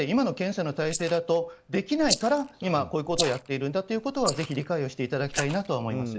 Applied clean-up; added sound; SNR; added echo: neural mask model Resemble Enhance denoiser.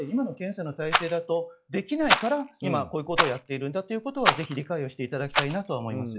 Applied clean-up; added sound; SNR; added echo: classical method log-MMSE.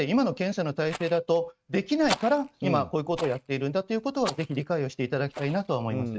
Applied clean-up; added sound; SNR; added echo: neural mask model RNNoise.